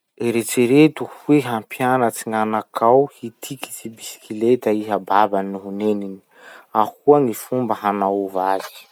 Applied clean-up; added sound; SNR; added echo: none; none; none; none.